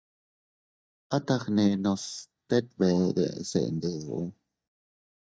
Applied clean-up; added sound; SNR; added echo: neural mask model DeepFilterNet 3.